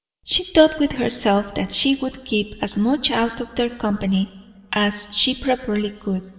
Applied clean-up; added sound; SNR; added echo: none; none; none; reverberation time 2.6 s.